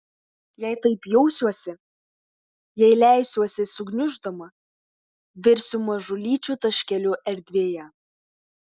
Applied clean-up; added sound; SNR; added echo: none; none; none; none.